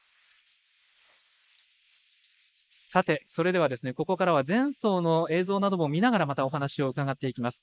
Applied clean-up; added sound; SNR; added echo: neural mask model Resemble Enhance denoiser.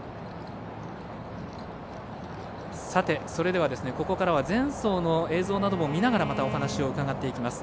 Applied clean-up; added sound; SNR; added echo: none; Bowed string instrument; 11 dB; none.